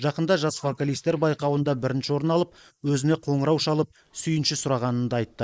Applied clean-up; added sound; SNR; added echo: neural mask model Resemble Enhance denoiser.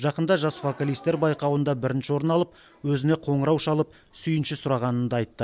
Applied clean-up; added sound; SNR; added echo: none; none; none; none.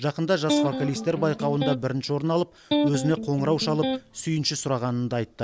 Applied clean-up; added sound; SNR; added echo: none; Electric guitar; 3 dB; none.